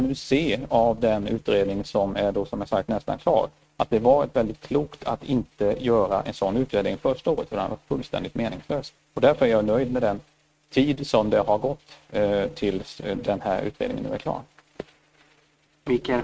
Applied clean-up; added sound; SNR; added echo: neural mask model RNNoise.